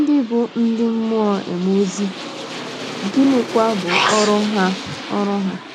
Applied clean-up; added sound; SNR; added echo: none; Aircraft; 11 dB; none.